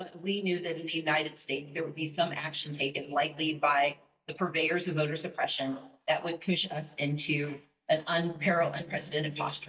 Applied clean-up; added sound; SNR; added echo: neural mask model DeepFilterNet 3.